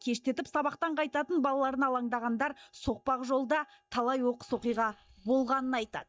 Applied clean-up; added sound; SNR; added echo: neural mask model DeepFilterNet 3.